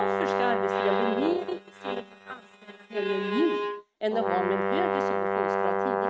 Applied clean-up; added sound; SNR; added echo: neural mask model RNNoise.